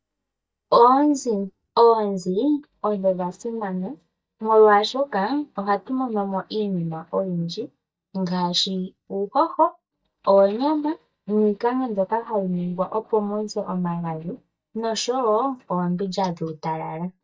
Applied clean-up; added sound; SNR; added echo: neural mask model DeepFilterNet 3.